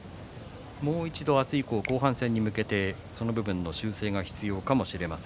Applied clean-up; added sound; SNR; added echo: none; Finger snapping; 18 dB; none.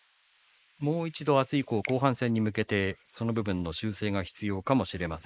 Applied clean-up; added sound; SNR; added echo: neural mask model Resemble Enhance denoiser.